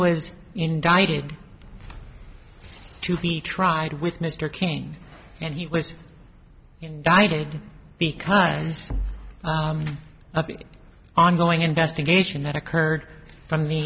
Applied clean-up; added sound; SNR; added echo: none; none; none; none.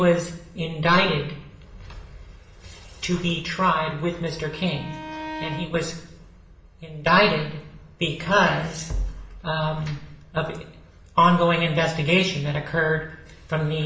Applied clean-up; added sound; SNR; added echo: none; Bowed string instrument; 14 dB; reverberation time 0.7 s.